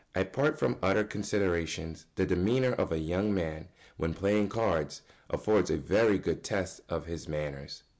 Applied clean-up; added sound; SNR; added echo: none; none; none; none.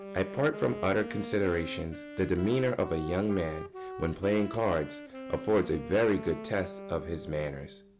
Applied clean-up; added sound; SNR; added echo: none; Wind instrument, woodwind instrument; 12 dB; none.